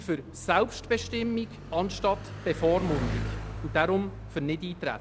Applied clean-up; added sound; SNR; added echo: none; Bicycle; 8 dB; none.